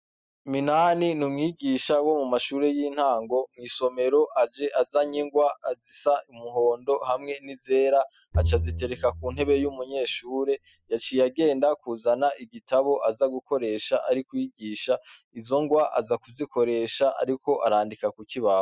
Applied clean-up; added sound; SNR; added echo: classical method spectral subtraction.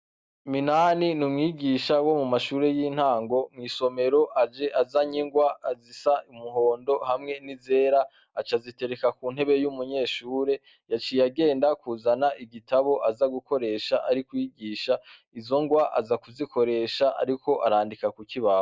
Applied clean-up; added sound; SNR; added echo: none; none; none; none.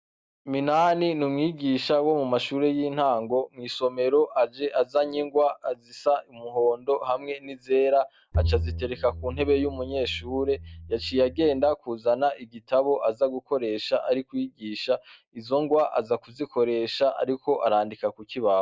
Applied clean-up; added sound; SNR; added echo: none; Bowed string instrument; 7 dB; none.